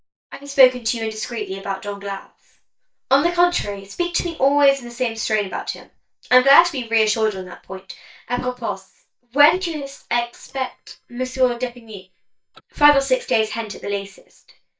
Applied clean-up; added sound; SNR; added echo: neural mask model DeepFilterNet 3.